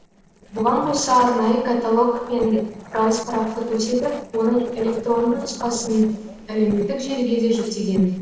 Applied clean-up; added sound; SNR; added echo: neural separator model SepFormer DNS4.